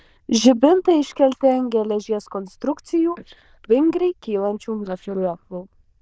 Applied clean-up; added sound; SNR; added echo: neural diffusion model UNIVERSE++.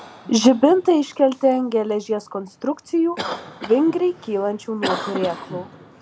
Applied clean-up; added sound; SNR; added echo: none; Cough; 14 dB; none.